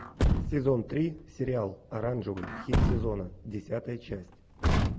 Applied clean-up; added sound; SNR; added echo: none; Truck; -2 dB; none.